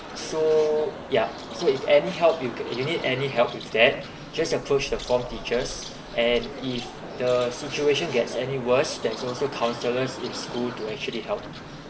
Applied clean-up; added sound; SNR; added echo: none; Bird; 11 dB; reverberation time 0.7 s.